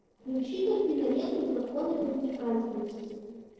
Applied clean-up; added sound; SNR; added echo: neural separator model SepFormer DNS4.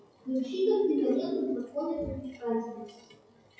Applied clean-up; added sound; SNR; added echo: classical method WPE with log-MMSE.